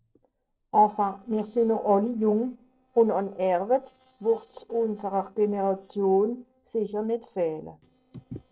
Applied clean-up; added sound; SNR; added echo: neural separator model SepFormer DNS4.